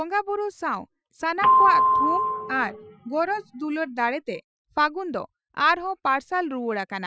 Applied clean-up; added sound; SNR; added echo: classical method Wiener filter.